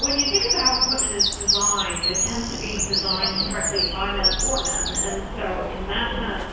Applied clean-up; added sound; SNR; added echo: none; Bird vocalization, bird call, bird song; -5 dB; reverberation time 1.1 s.